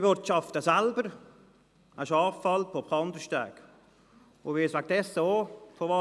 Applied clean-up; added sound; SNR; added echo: none; none; none; none.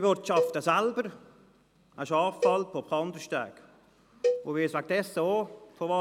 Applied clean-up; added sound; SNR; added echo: none; Cowbell; 5 dB; none.